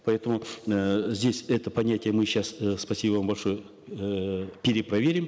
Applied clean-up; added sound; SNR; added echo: none; none; none; none.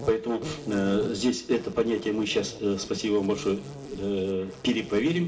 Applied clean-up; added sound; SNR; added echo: none; Insect; 14 dB; reverberation time 0.2 s.